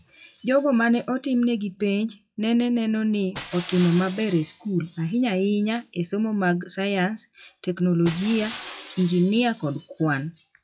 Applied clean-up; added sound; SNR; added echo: classical method log-MMSE.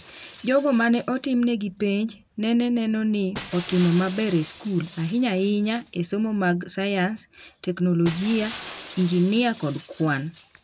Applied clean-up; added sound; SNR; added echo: none; Shatter; 16 dB; none.